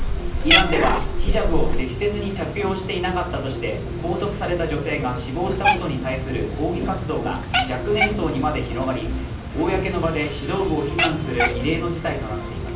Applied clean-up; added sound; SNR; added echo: none; Cat; 0 dB; reverberation time 0.6 s.